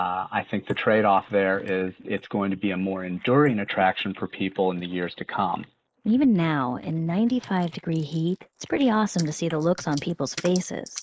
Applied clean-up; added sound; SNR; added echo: neural mask model Resemble Enhance denoiser.